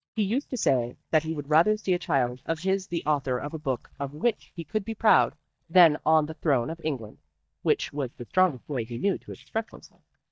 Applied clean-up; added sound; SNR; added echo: neural mask model DeepFilterNet 3.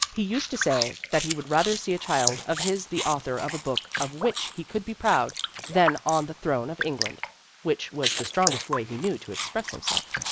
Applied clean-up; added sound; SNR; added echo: neural mask model Resemble Enhance denoiser.